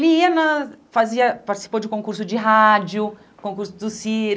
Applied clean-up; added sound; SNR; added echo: none; none; none; none.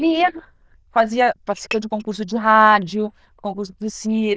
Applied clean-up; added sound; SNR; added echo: neural diffusion model UNIVERSE++.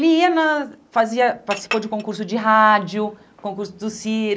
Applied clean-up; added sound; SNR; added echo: none; Chink, clink; 12 dB; none.